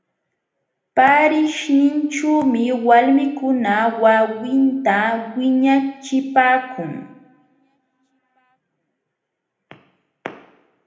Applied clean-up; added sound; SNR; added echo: none; none; none; reverberation time 0.8 s.